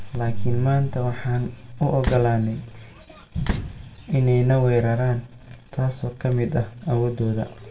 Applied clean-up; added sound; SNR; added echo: none; Slam; 5 dB; reverberation time 0.3 s.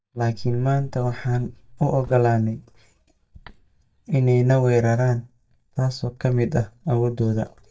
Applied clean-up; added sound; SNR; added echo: neural mask model DeepFilterNet 3.